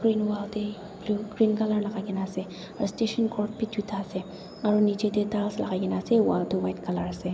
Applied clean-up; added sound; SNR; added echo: none; none; none; none.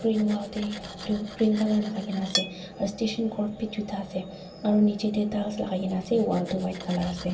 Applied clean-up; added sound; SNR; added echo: none; Cutlery, silverware; 14 dB; reverberation time 0.2 s.